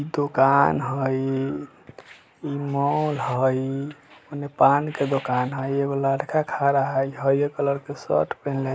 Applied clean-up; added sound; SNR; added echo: none; none; none; none.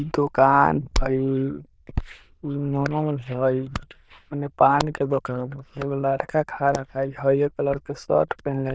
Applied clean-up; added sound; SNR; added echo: neural diffusion model UNIVERSE++.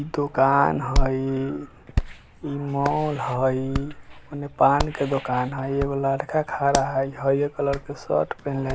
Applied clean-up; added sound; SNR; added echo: none; Hands; 6 dB; none.